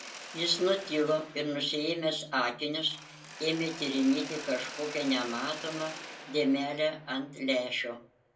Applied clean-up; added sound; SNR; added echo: none; Mechanisms; 14 dB; reverberation time 0.2 s.